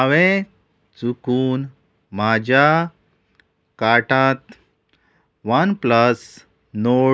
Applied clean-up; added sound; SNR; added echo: none; none; none; none.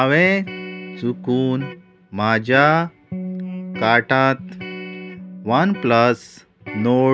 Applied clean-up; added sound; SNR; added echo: none; Electric guitar; 14 dB; none.